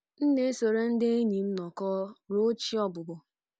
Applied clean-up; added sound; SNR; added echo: none; none; none; none.